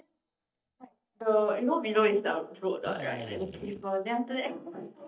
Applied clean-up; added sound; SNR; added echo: neural mask model DeepFilterNet 3.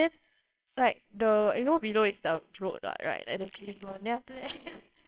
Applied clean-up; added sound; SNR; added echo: neural separator model SepFormer WHAMR!.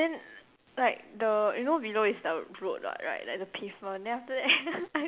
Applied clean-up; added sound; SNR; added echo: none; none; none; none.